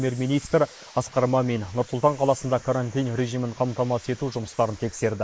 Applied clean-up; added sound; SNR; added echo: neural mask model Resemble Enhance denoiser.